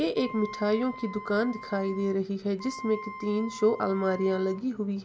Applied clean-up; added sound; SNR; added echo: none; Wind instrument, woodwind instrument; 14 dB; none.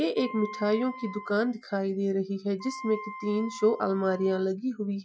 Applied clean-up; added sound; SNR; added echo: classical method Wiener filter.